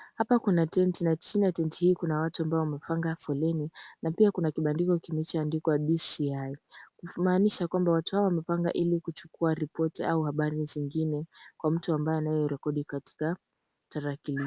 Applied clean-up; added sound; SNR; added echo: none; none; none; none.